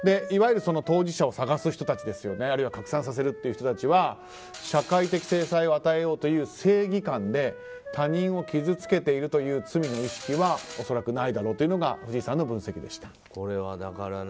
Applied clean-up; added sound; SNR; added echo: none; Mechanisms + Wind instrument, woodwind instrument; 16 dB; none.